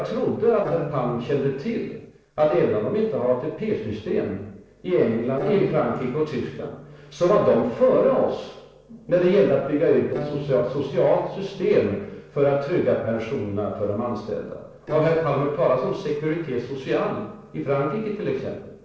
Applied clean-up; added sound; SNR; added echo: neural separator model SepFormer DNS4.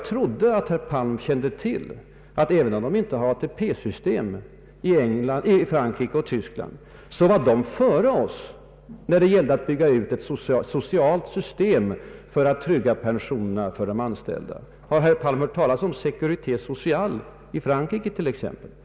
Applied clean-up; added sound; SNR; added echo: none; none; none; none.